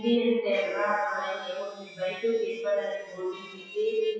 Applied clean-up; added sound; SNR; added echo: classical method WPE with log-MMSE.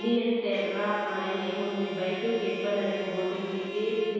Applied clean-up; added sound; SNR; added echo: none; Bowed string instrument; 12 dB; reverberation time 1.9 s.